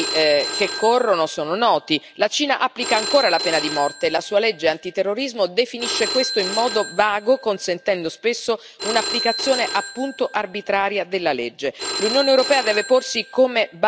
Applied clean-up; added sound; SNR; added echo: none; Telephone; 9 dB; none.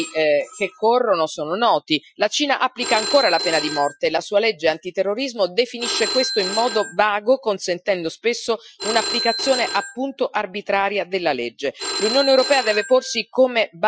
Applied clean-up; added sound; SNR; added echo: classical method Wiener filter.